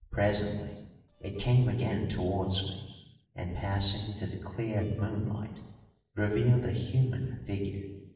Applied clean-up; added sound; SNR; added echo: neural separator model SepFormer DNS4.